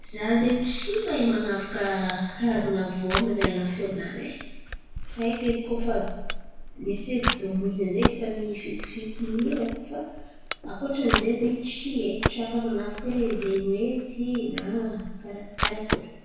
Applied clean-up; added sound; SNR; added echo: none; Camera; 5 dB; reverberation time 1.0 s.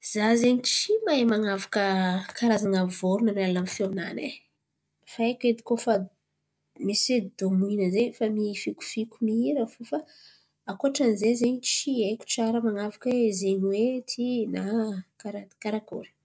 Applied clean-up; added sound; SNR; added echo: none; none; none; none.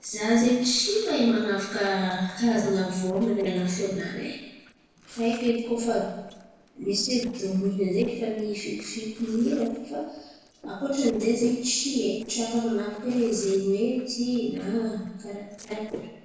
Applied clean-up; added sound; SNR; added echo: neural separator model SepFormer DNS4.